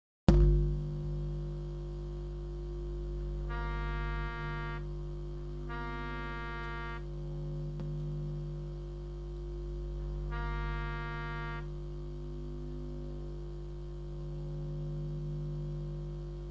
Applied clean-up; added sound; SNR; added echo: none; Wind instrument, woodwind instrument; 9 dB; reverberation time 0.7 s.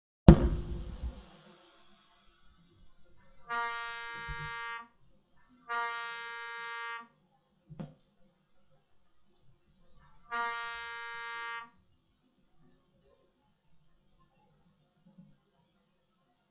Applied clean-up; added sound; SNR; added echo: classical method WPE with log-MMSE.